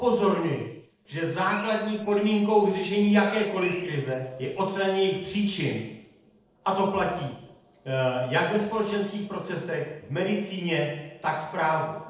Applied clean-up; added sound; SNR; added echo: neural separator model SepFormer DNS4.